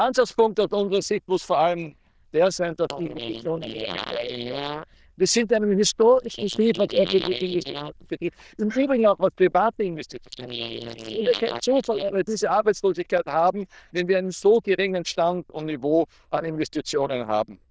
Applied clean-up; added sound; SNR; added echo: neural diffusion model UNIVERSE++.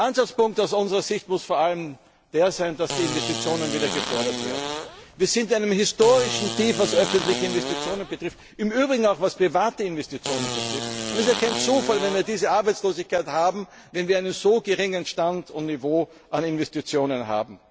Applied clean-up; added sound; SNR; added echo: none; Fart; 6 dB; none.